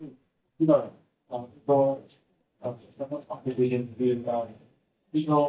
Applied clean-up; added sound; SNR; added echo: neural mask model DeepFilterNet 3.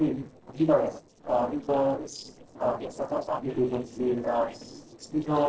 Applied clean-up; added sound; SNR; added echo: neural separator model SepFormer DNS4.